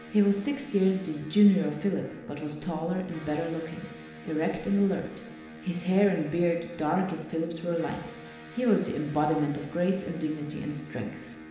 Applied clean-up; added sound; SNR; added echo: none; Electric guitar; 16 dB; reverberation time 1.1 s.